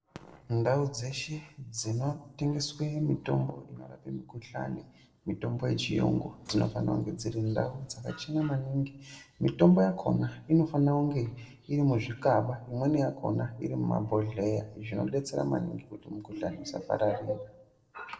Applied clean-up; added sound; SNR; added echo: neural separator model SepFormer DNS4.